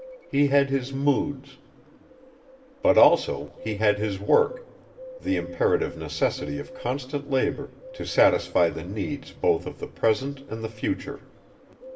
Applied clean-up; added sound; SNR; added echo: none; Bird; 20 dB; reverberation time 0.8 s.